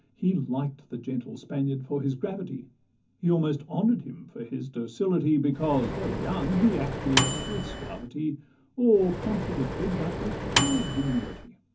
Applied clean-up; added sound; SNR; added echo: none; Microwave oven; 2 dB; reverberation time 0.3 s.